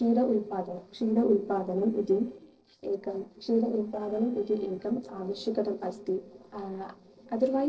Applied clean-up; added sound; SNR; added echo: neural separator model SepFormer DNS4.